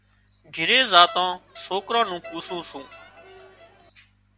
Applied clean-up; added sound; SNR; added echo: none; Crowd; 19 dB; none.